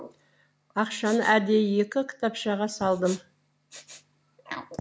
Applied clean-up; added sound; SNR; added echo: none; Respiratory sounds; 19 dB; none.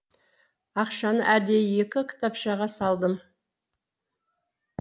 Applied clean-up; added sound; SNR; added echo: none; none; none; none.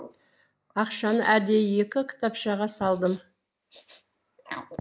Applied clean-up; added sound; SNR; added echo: neural mask model Resemble Enhance denoiser.